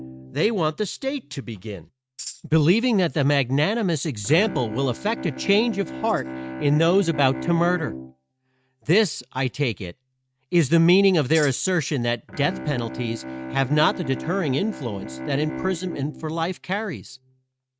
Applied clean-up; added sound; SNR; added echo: neural mask model RNNoise.